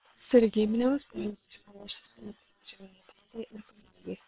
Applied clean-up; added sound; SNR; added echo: neural separator model SepFormer WHAM!.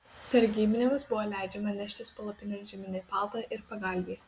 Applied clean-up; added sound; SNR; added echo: none; none; none; none.